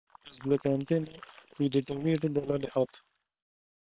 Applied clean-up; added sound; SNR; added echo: neural separator model SepFormer WHAM!.